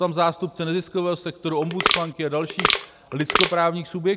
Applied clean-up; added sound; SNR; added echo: none; Crushing; -1 dB; none.